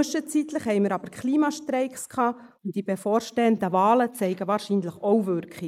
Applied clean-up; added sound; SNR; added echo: neural mask model Resemble Enhance denoiser.